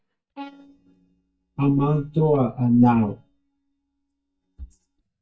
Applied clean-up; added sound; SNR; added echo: neural mask model DeepFilterNet 3.